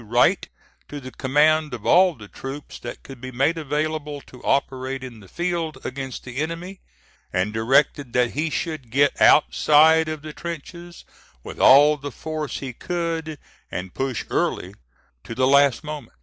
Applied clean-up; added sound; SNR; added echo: none; none; none; none.